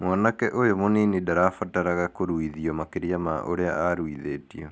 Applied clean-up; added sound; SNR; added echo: none; none; none; none.